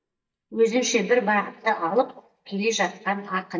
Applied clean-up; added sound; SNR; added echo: neural mask model DeepFilterNet 3.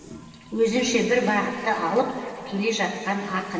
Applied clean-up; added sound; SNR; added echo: none; Toilet flush; 18 dB; reverberation time 2.7 s.